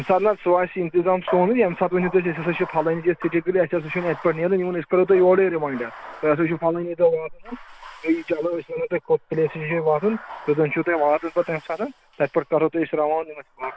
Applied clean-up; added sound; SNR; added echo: none; Bathtub (filling or washing); 19 dB; none.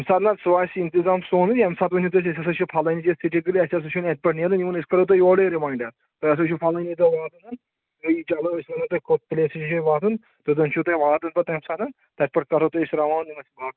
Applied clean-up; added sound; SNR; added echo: none; none; none; none.